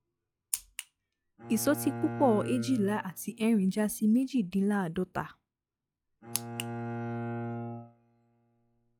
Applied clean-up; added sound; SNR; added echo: classical method log-MMSE.